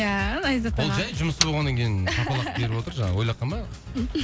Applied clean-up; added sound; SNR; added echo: none; Motor vehicle (road); 12 dB; none.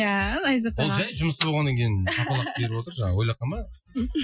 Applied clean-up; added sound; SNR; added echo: classical method Wiener filter.